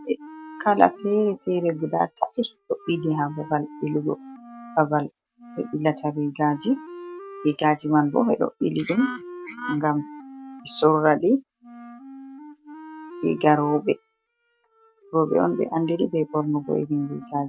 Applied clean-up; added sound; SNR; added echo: neural mask model RNNoise.